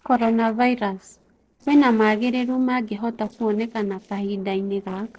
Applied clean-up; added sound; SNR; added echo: neural separator model SepFormer DNS4.